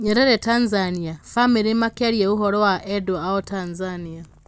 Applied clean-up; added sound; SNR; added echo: none; none; none; none.